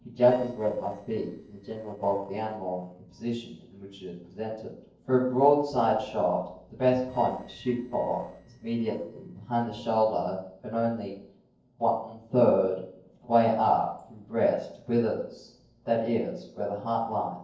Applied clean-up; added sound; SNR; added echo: neural separator model SepFormer DNS4.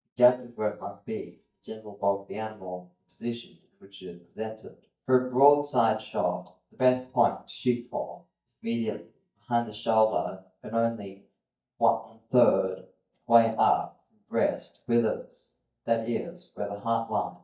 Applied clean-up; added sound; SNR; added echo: neural mask model DeepFilterNet 3.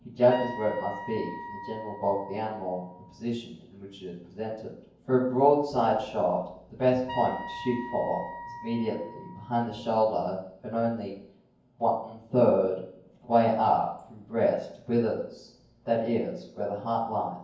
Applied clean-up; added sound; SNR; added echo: none; Wind instrument, woodwind instrument; 13 dB; reverberation time 0.9 s.